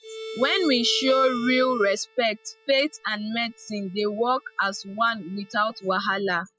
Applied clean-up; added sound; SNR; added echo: classical method spectral subtraction.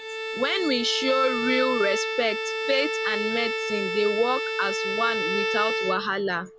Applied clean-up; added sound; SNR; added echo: none; Bowed string instrument; 2 dB; none.